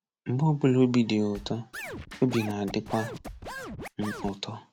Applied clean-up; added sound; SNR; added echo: none; Scratching (performance technique); 12 dB; none.